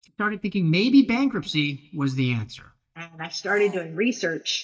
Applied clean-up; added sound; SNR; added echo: neural mask model DeepFilterNet 3.